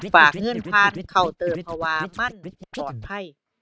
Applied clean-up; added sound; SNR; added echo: neural mask model RNNoise.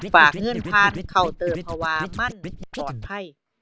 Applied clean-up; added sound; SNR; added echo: none; Scratching (performance technique); 10 dB; none.